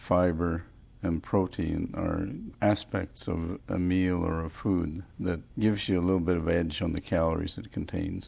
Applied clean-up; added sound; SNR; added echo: none; none; none; none.